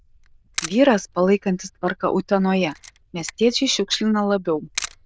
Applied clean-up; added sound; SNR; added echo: neural diffusion model UNIVERSE++.